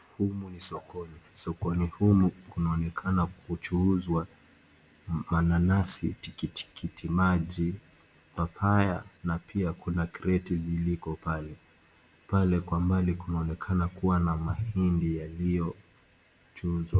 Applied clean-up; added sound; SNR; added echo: none; none; none; none.